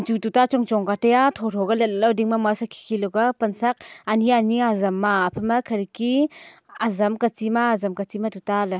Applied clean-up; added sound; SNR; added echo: none; none; none; none.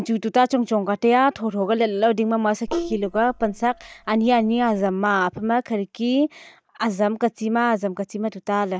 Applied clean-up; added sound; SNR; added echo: neural mask model DeepFilterNet 3.